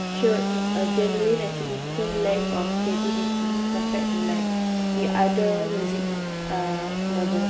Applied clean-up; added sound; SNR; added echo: none; Sawing / Engine; -2 dB; reverberation time 3.0 s.